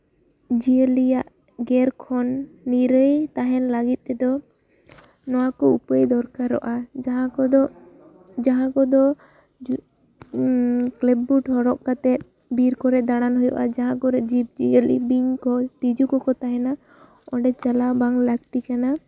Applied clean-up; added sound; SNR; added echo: none; none; none; none.